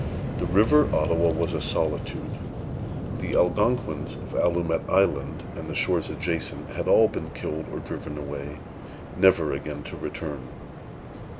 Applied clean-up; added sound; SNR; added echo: none; Waves, surf; 7 dB; none.